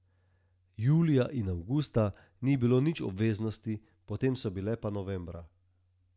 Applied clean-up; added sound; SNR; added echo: none; none; none; none.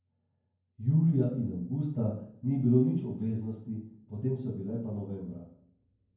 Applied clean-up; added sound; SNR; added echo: none; none; none; reverberation time 0.9 s.